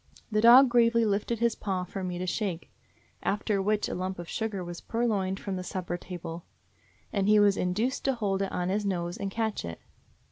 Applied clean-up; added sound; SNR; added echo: none; none; none; none.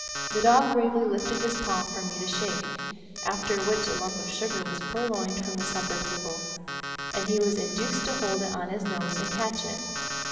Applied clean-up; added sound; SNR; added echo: none; Alarm; 4 dB; reverberation time 2.7 s.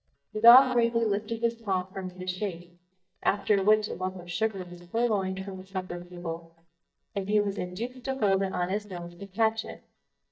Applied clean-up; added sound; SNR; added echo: neural mask model DeepFilterNet 3.